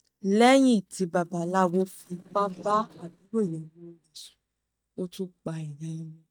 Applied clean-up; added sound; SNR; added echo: neural mask model DeepFilterNet 3.